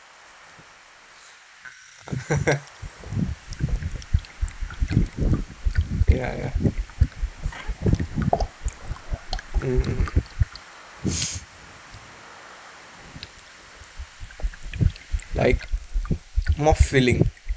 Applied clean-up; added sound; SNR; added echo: neural mask model Resemble Enhance denoiser.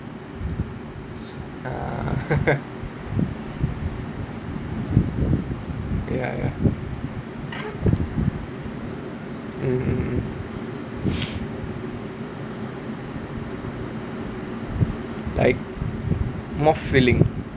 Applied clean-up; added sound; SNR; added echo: none; none; none; none.